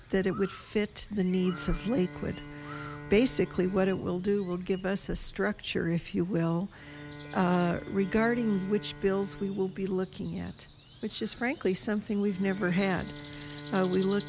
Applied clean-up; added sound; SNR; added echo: none; Crow + Bowed string instrument; 15 dB; none.